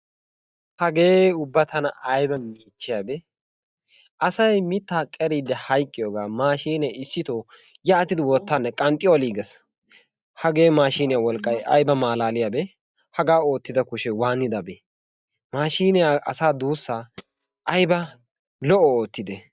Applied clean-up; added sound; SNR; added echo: neural mask model DeepFilterNet 3.